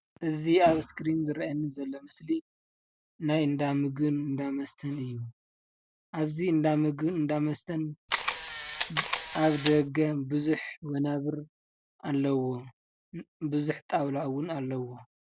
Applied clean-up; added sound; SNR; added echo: none; Camera; 2 dB; none.